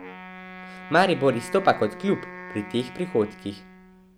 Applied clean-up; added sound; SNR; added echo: none; Wind instrument, woodwind instrument; 15 dB; none.